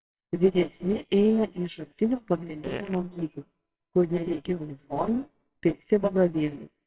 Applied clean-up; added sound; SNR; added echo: neural separator model SepFormer WHAMR!.